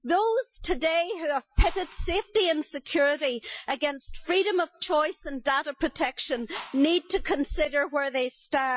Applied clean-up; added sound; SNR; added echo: classical method Wiener filter.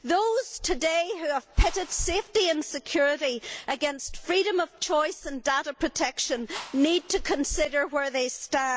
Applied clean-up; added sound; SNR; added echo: none; Whoosh, swoosh, swish; 18 dB; none.